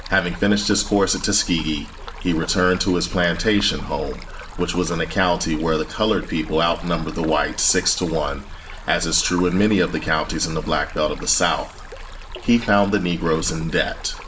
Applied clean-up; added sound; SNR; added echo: none; Stream; 17 dB; reverberation time 0.5 s.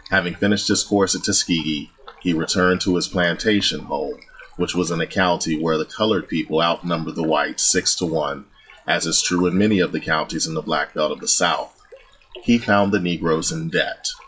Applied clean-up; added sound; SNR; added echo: classical method WPE with log-MMSE.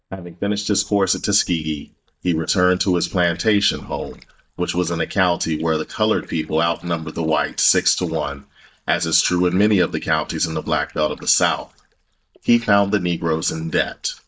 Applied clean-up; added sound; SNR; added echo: neural mask model DeepFilterNet 3.